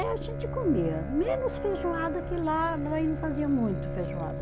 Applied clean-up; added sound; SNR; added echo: none; Bowed string instrument + Motorcycle; 4 dB; none.